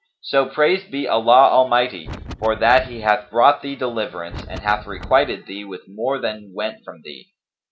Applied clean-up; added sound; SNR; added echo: none; Wind; 13 dB; none.